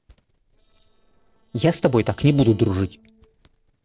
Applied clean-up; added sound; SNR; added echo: neural separator model SepFormer DNS4.